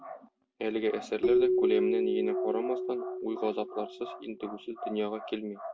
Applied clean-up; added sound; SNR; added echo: none; Keyboard (musical); -1 dB; none.